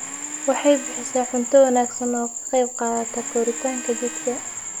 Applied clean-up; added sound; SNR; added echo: none; Domestic sounds, home sounds; 18 dB; none.